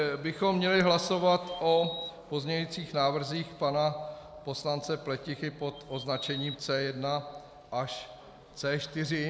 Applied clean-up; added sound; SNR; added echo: none; Bird vocalization, bird call, bird song; 12 dB; none.